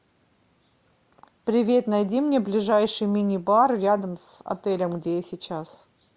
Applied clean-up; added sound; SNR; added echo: none; none; none; none.